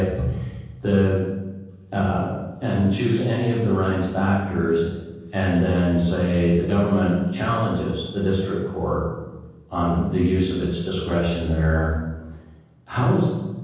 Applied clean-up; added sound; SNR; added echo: none; none; none; reverberation time 1.3 s.